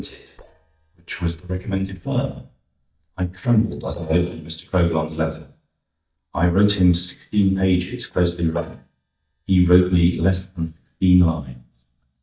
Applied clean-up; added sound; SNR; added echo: neural mask model DeepFilterNet 3.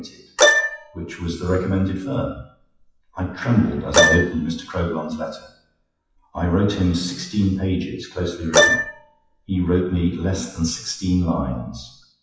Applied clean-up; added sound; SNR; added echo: classical method WPE with log-MMSE.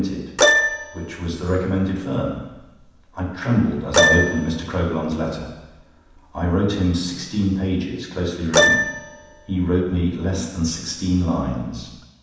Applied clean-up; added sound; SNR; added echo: none; Keyboard (musical); 2 dB; reverberation time 1.1 s.